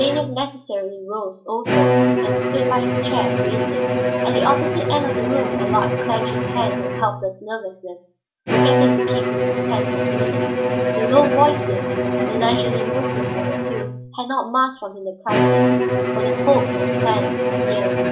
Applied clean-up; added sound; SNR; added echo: none; Bowed string instrument; -4 dB; reverberation time 0.4 s.